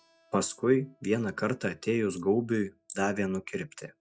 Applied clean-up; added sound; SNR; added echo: classical method log-MMSE.